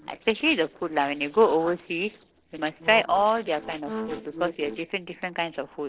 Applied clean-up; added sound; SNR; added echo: neural separator model SepFormer DNS4.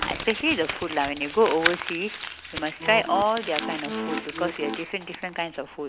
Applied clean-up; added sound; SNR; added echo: none; Crumpling, crinkling + Accordion; 6 dB; none.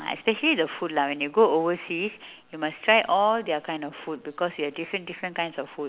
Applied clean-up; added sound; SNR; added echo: none; none; none; none.